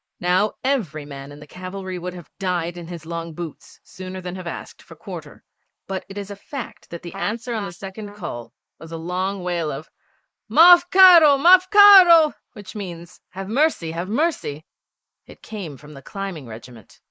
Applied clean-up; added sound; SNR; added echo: neural mask model Resemble Enhance denoiser.